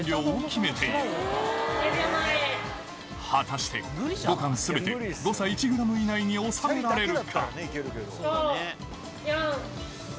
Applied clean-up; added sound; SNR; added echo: none; none; none; none.